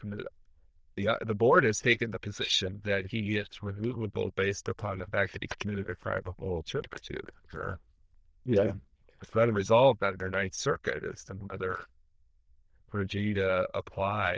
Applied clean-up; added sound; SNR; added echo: neural diffusion model UNIVERSE++.